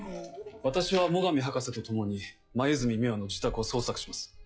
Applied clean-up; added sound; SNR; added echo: classical method log-MMSE.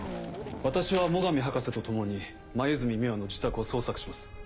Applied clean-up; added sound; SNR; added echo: none; Race car, auto racing / Accelerating, revving, vroom; 12 dB; none.